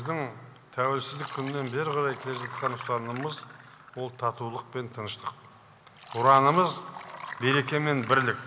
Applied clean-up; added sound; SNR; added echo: none; Liquid; 14 dB; none.